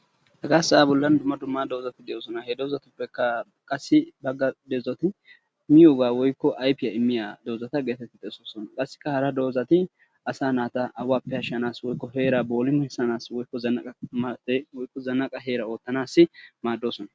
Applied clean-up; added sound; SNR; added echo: none; none; none; none.